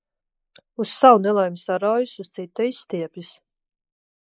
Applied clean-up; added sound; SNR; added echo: neural mask model Resemble Enhance denoiser.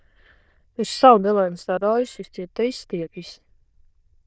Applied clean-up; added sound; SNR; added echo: neural diffusion model UNIVERSE++.